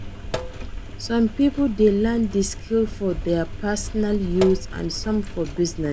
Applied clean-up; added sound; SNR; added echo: none; Sink (filling or washing) + Engine; 8 dB; none.